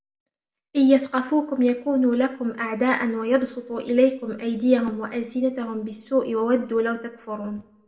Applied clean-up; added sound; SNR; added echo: none; none; none; reverberation time 0.8 s.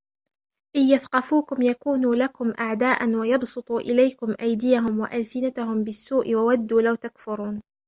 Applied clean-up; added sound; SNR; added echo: none; none; none; none.